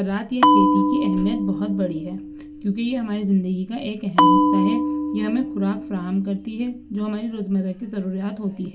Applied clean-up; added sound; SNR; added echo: none; Bell; -2 dB; reverberation time 0.3 s.